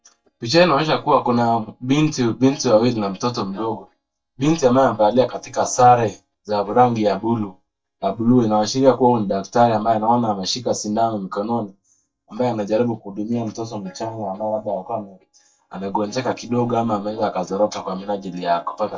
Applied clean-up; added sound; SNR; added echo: neural mask model DeepFilterNet 3.